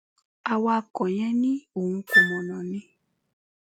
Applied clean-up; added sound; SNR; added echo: none; Wind instrument, woodwind instrument; -3 dB; none.